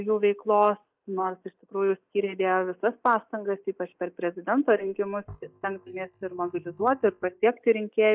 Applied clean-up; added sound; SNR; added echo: neural mask model DeepFilterNet 3.